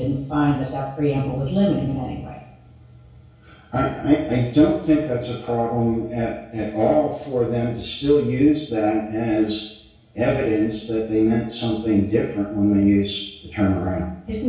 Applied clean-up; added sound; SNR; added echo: none; none; none; reverberation time 0.6 s.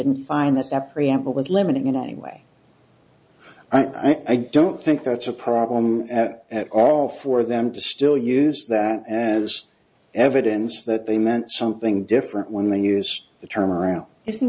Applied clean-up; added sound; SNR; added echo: none; none; none; none.